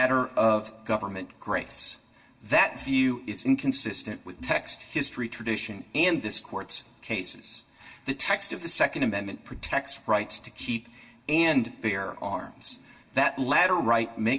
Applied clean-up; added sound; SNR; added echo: none; none; none; reverberation time 0.2 s.